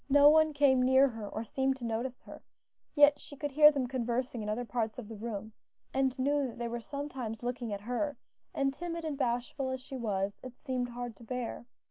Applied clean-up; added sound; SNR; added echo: none; none; none; none.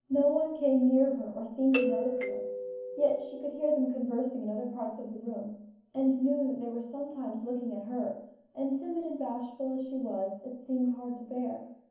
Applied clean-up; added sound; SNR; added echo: none; Doorbell; 4 dB; reverberation time 0.7 s.